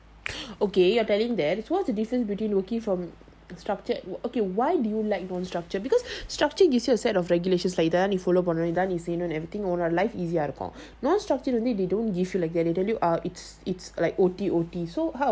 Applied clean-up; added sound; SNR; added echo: none; none; none; none.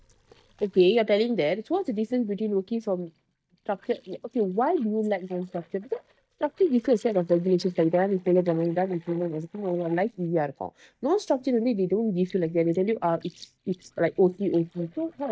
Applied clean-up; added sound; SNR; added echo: neural mask model DeepFilterNet 3.